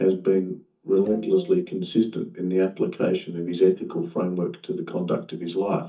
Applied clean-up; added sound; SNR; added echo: neural mask model DeepFilterNet 3.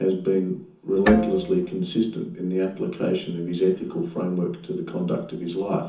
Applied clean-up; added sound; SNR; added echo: none; Bowed string instrument; 9 dB; reverberation time 0.6 s.